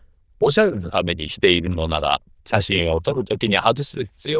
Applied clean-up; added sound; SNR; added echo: neural diffusion model UNIVERSE++.